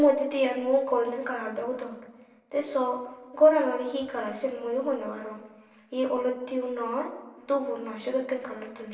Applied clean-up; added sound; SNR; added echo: none; none; none; reverberation time 1.0 s.